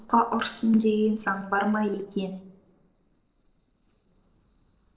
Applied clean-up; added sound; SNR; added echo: neural separator model SepFormer DNS4.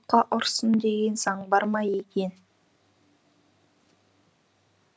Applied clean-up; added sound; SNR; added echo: none; none; none; none.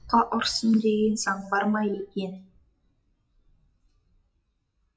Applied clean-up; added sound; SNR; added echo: classical method WPE with log-MMSE.